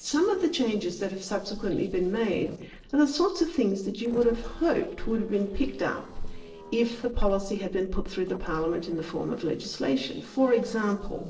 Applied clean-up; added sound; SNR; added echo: neural separator model SepFormer DNS4.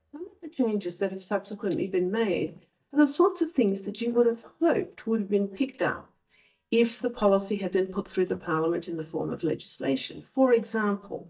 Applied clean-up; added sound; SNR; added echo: neural mask model DeepFilterNet 3.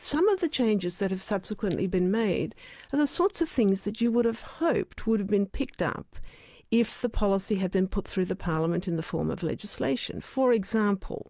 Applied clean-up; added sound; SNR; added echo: none; none; none; none.